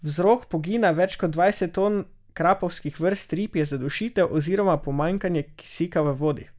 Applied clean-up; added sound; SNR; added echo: none; none; none; none.